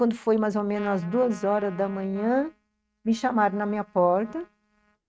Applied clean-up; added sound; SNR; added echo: neural mask model RNNoise.